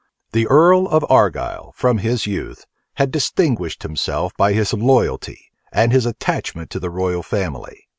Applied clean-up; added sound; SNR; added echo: none; none; none; none.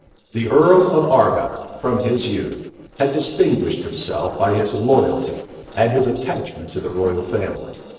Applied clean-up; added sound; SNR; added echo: neural separator model SepFormer DNS4.